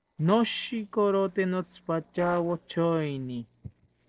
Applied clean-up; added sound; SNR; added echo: neural separator model SepFormer DNS4.